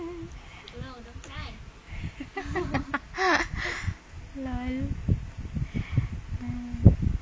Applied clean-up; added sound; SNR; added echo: none; none; none; none.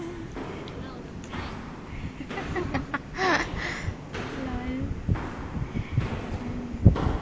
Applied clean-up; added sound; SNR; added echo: none; Walk, footsteps; 7 dB; none.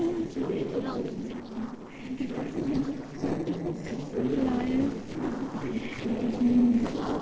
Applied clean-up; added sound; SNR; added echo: neural separator model SepFormer DNS4.